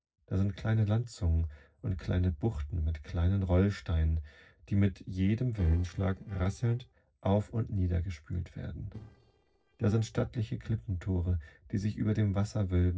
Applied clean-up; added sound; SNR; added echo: neural separator model SepFormer DNS4.